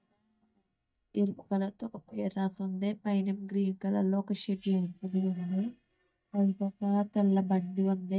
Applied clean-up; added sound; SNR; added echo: neural mask model DeepFilterNet 3.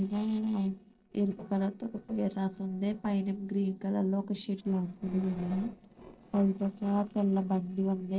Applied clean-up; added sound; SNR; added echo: neural separator model SepFormer DNS4.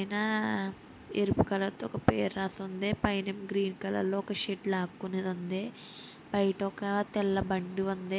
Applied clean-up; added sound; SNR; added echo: none; none; none; none.